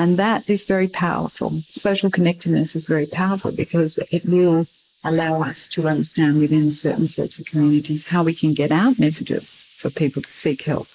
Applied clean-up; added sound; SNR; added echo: neural mask model Resemble Enhance denoiser.